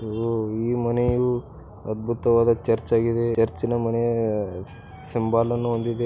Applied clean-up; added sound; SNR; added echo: none; none; none; none.